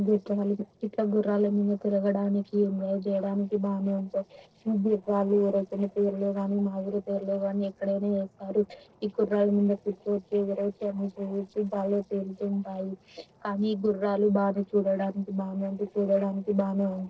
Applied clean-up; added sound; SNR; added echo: neural separator model SepFormer DNS4.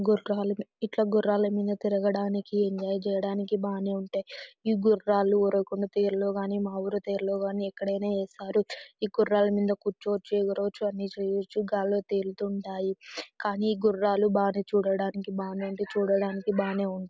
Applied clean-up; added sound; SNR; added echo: none; none; none; none.